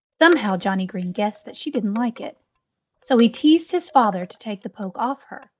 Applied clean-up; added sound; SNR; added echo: neural mask model DeepFilterNet 3.